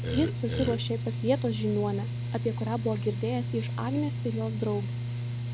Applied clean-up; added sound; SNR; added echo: none; Burping, eructation + Mechanical fan; 1 dB; none.